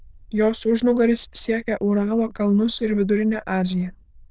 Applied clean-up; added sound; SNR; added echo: neural diffusion model UNIVERSE++.